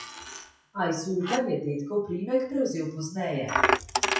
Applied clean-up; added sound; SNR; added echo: classical method WPE with log-MMSE.